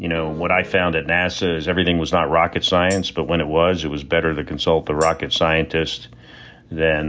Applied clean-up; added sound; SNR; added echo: none; Tambourine + Keyboard (musical); 19 dB; none.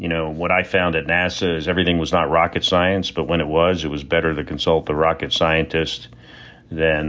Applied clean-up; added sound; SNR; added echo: none; none; none; none.